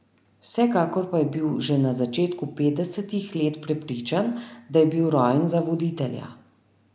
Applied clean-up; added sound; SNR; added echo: none; none; none; none.